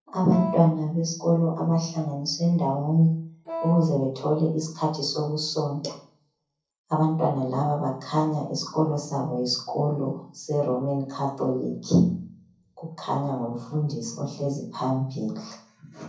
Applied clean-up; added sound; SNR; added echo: none; Wind instrument, woodwind instrument; 8 dB; reverberation time 0.6 s.